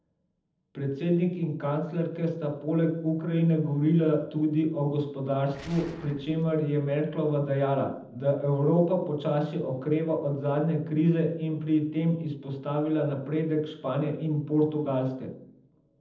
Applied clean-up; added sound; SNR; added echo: neural separator model SepFormer DNS4.